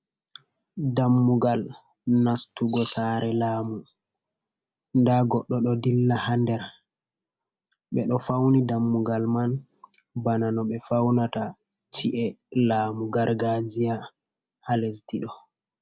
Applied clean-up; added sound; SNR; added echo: none; Rattle / Keys jangling; -1 dB; none.